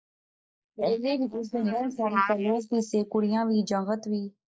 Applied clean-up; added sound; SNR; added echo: neural mask model Resemble Enhance denoiser.